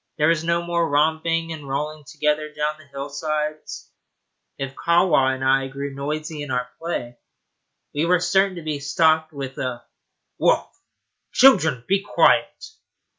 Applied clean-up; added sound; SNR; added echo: none; none; none; none.